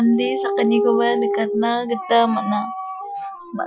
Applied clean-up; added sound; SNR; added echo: classical method Wiener filter.